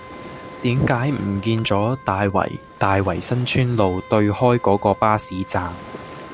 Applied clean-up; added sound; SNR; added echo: none; Wind instrument, woodwind instrument + Waves, surf; 18 dB; none.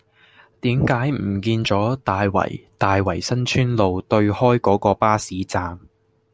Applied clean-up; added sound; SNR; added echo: none; none; none; none.